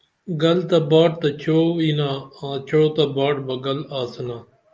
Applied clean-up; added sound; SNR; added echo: none; none; none; none.